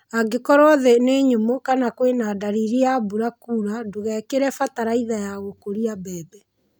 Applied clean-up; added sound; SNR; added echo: none; none; none; none.